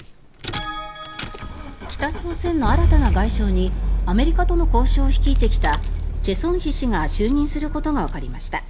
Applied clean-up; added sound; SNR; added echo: none; Rattle / Engine starting / Car; -5 dB; none.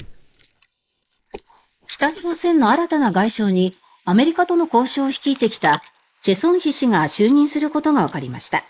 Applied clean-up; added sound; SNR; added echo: neural mask model Resemble Enhance denoiser.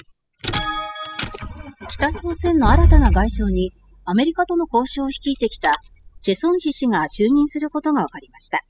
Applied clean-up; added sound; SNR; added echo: classical method spectral subtraction.